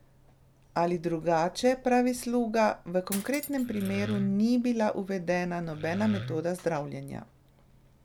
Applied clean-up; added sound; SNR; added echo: none; Cutlery, silverware + Wood; 11 dB; none.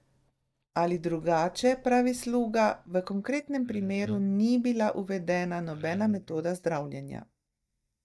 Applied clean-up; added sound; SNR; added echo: neural mask model DeepFilterNet 3.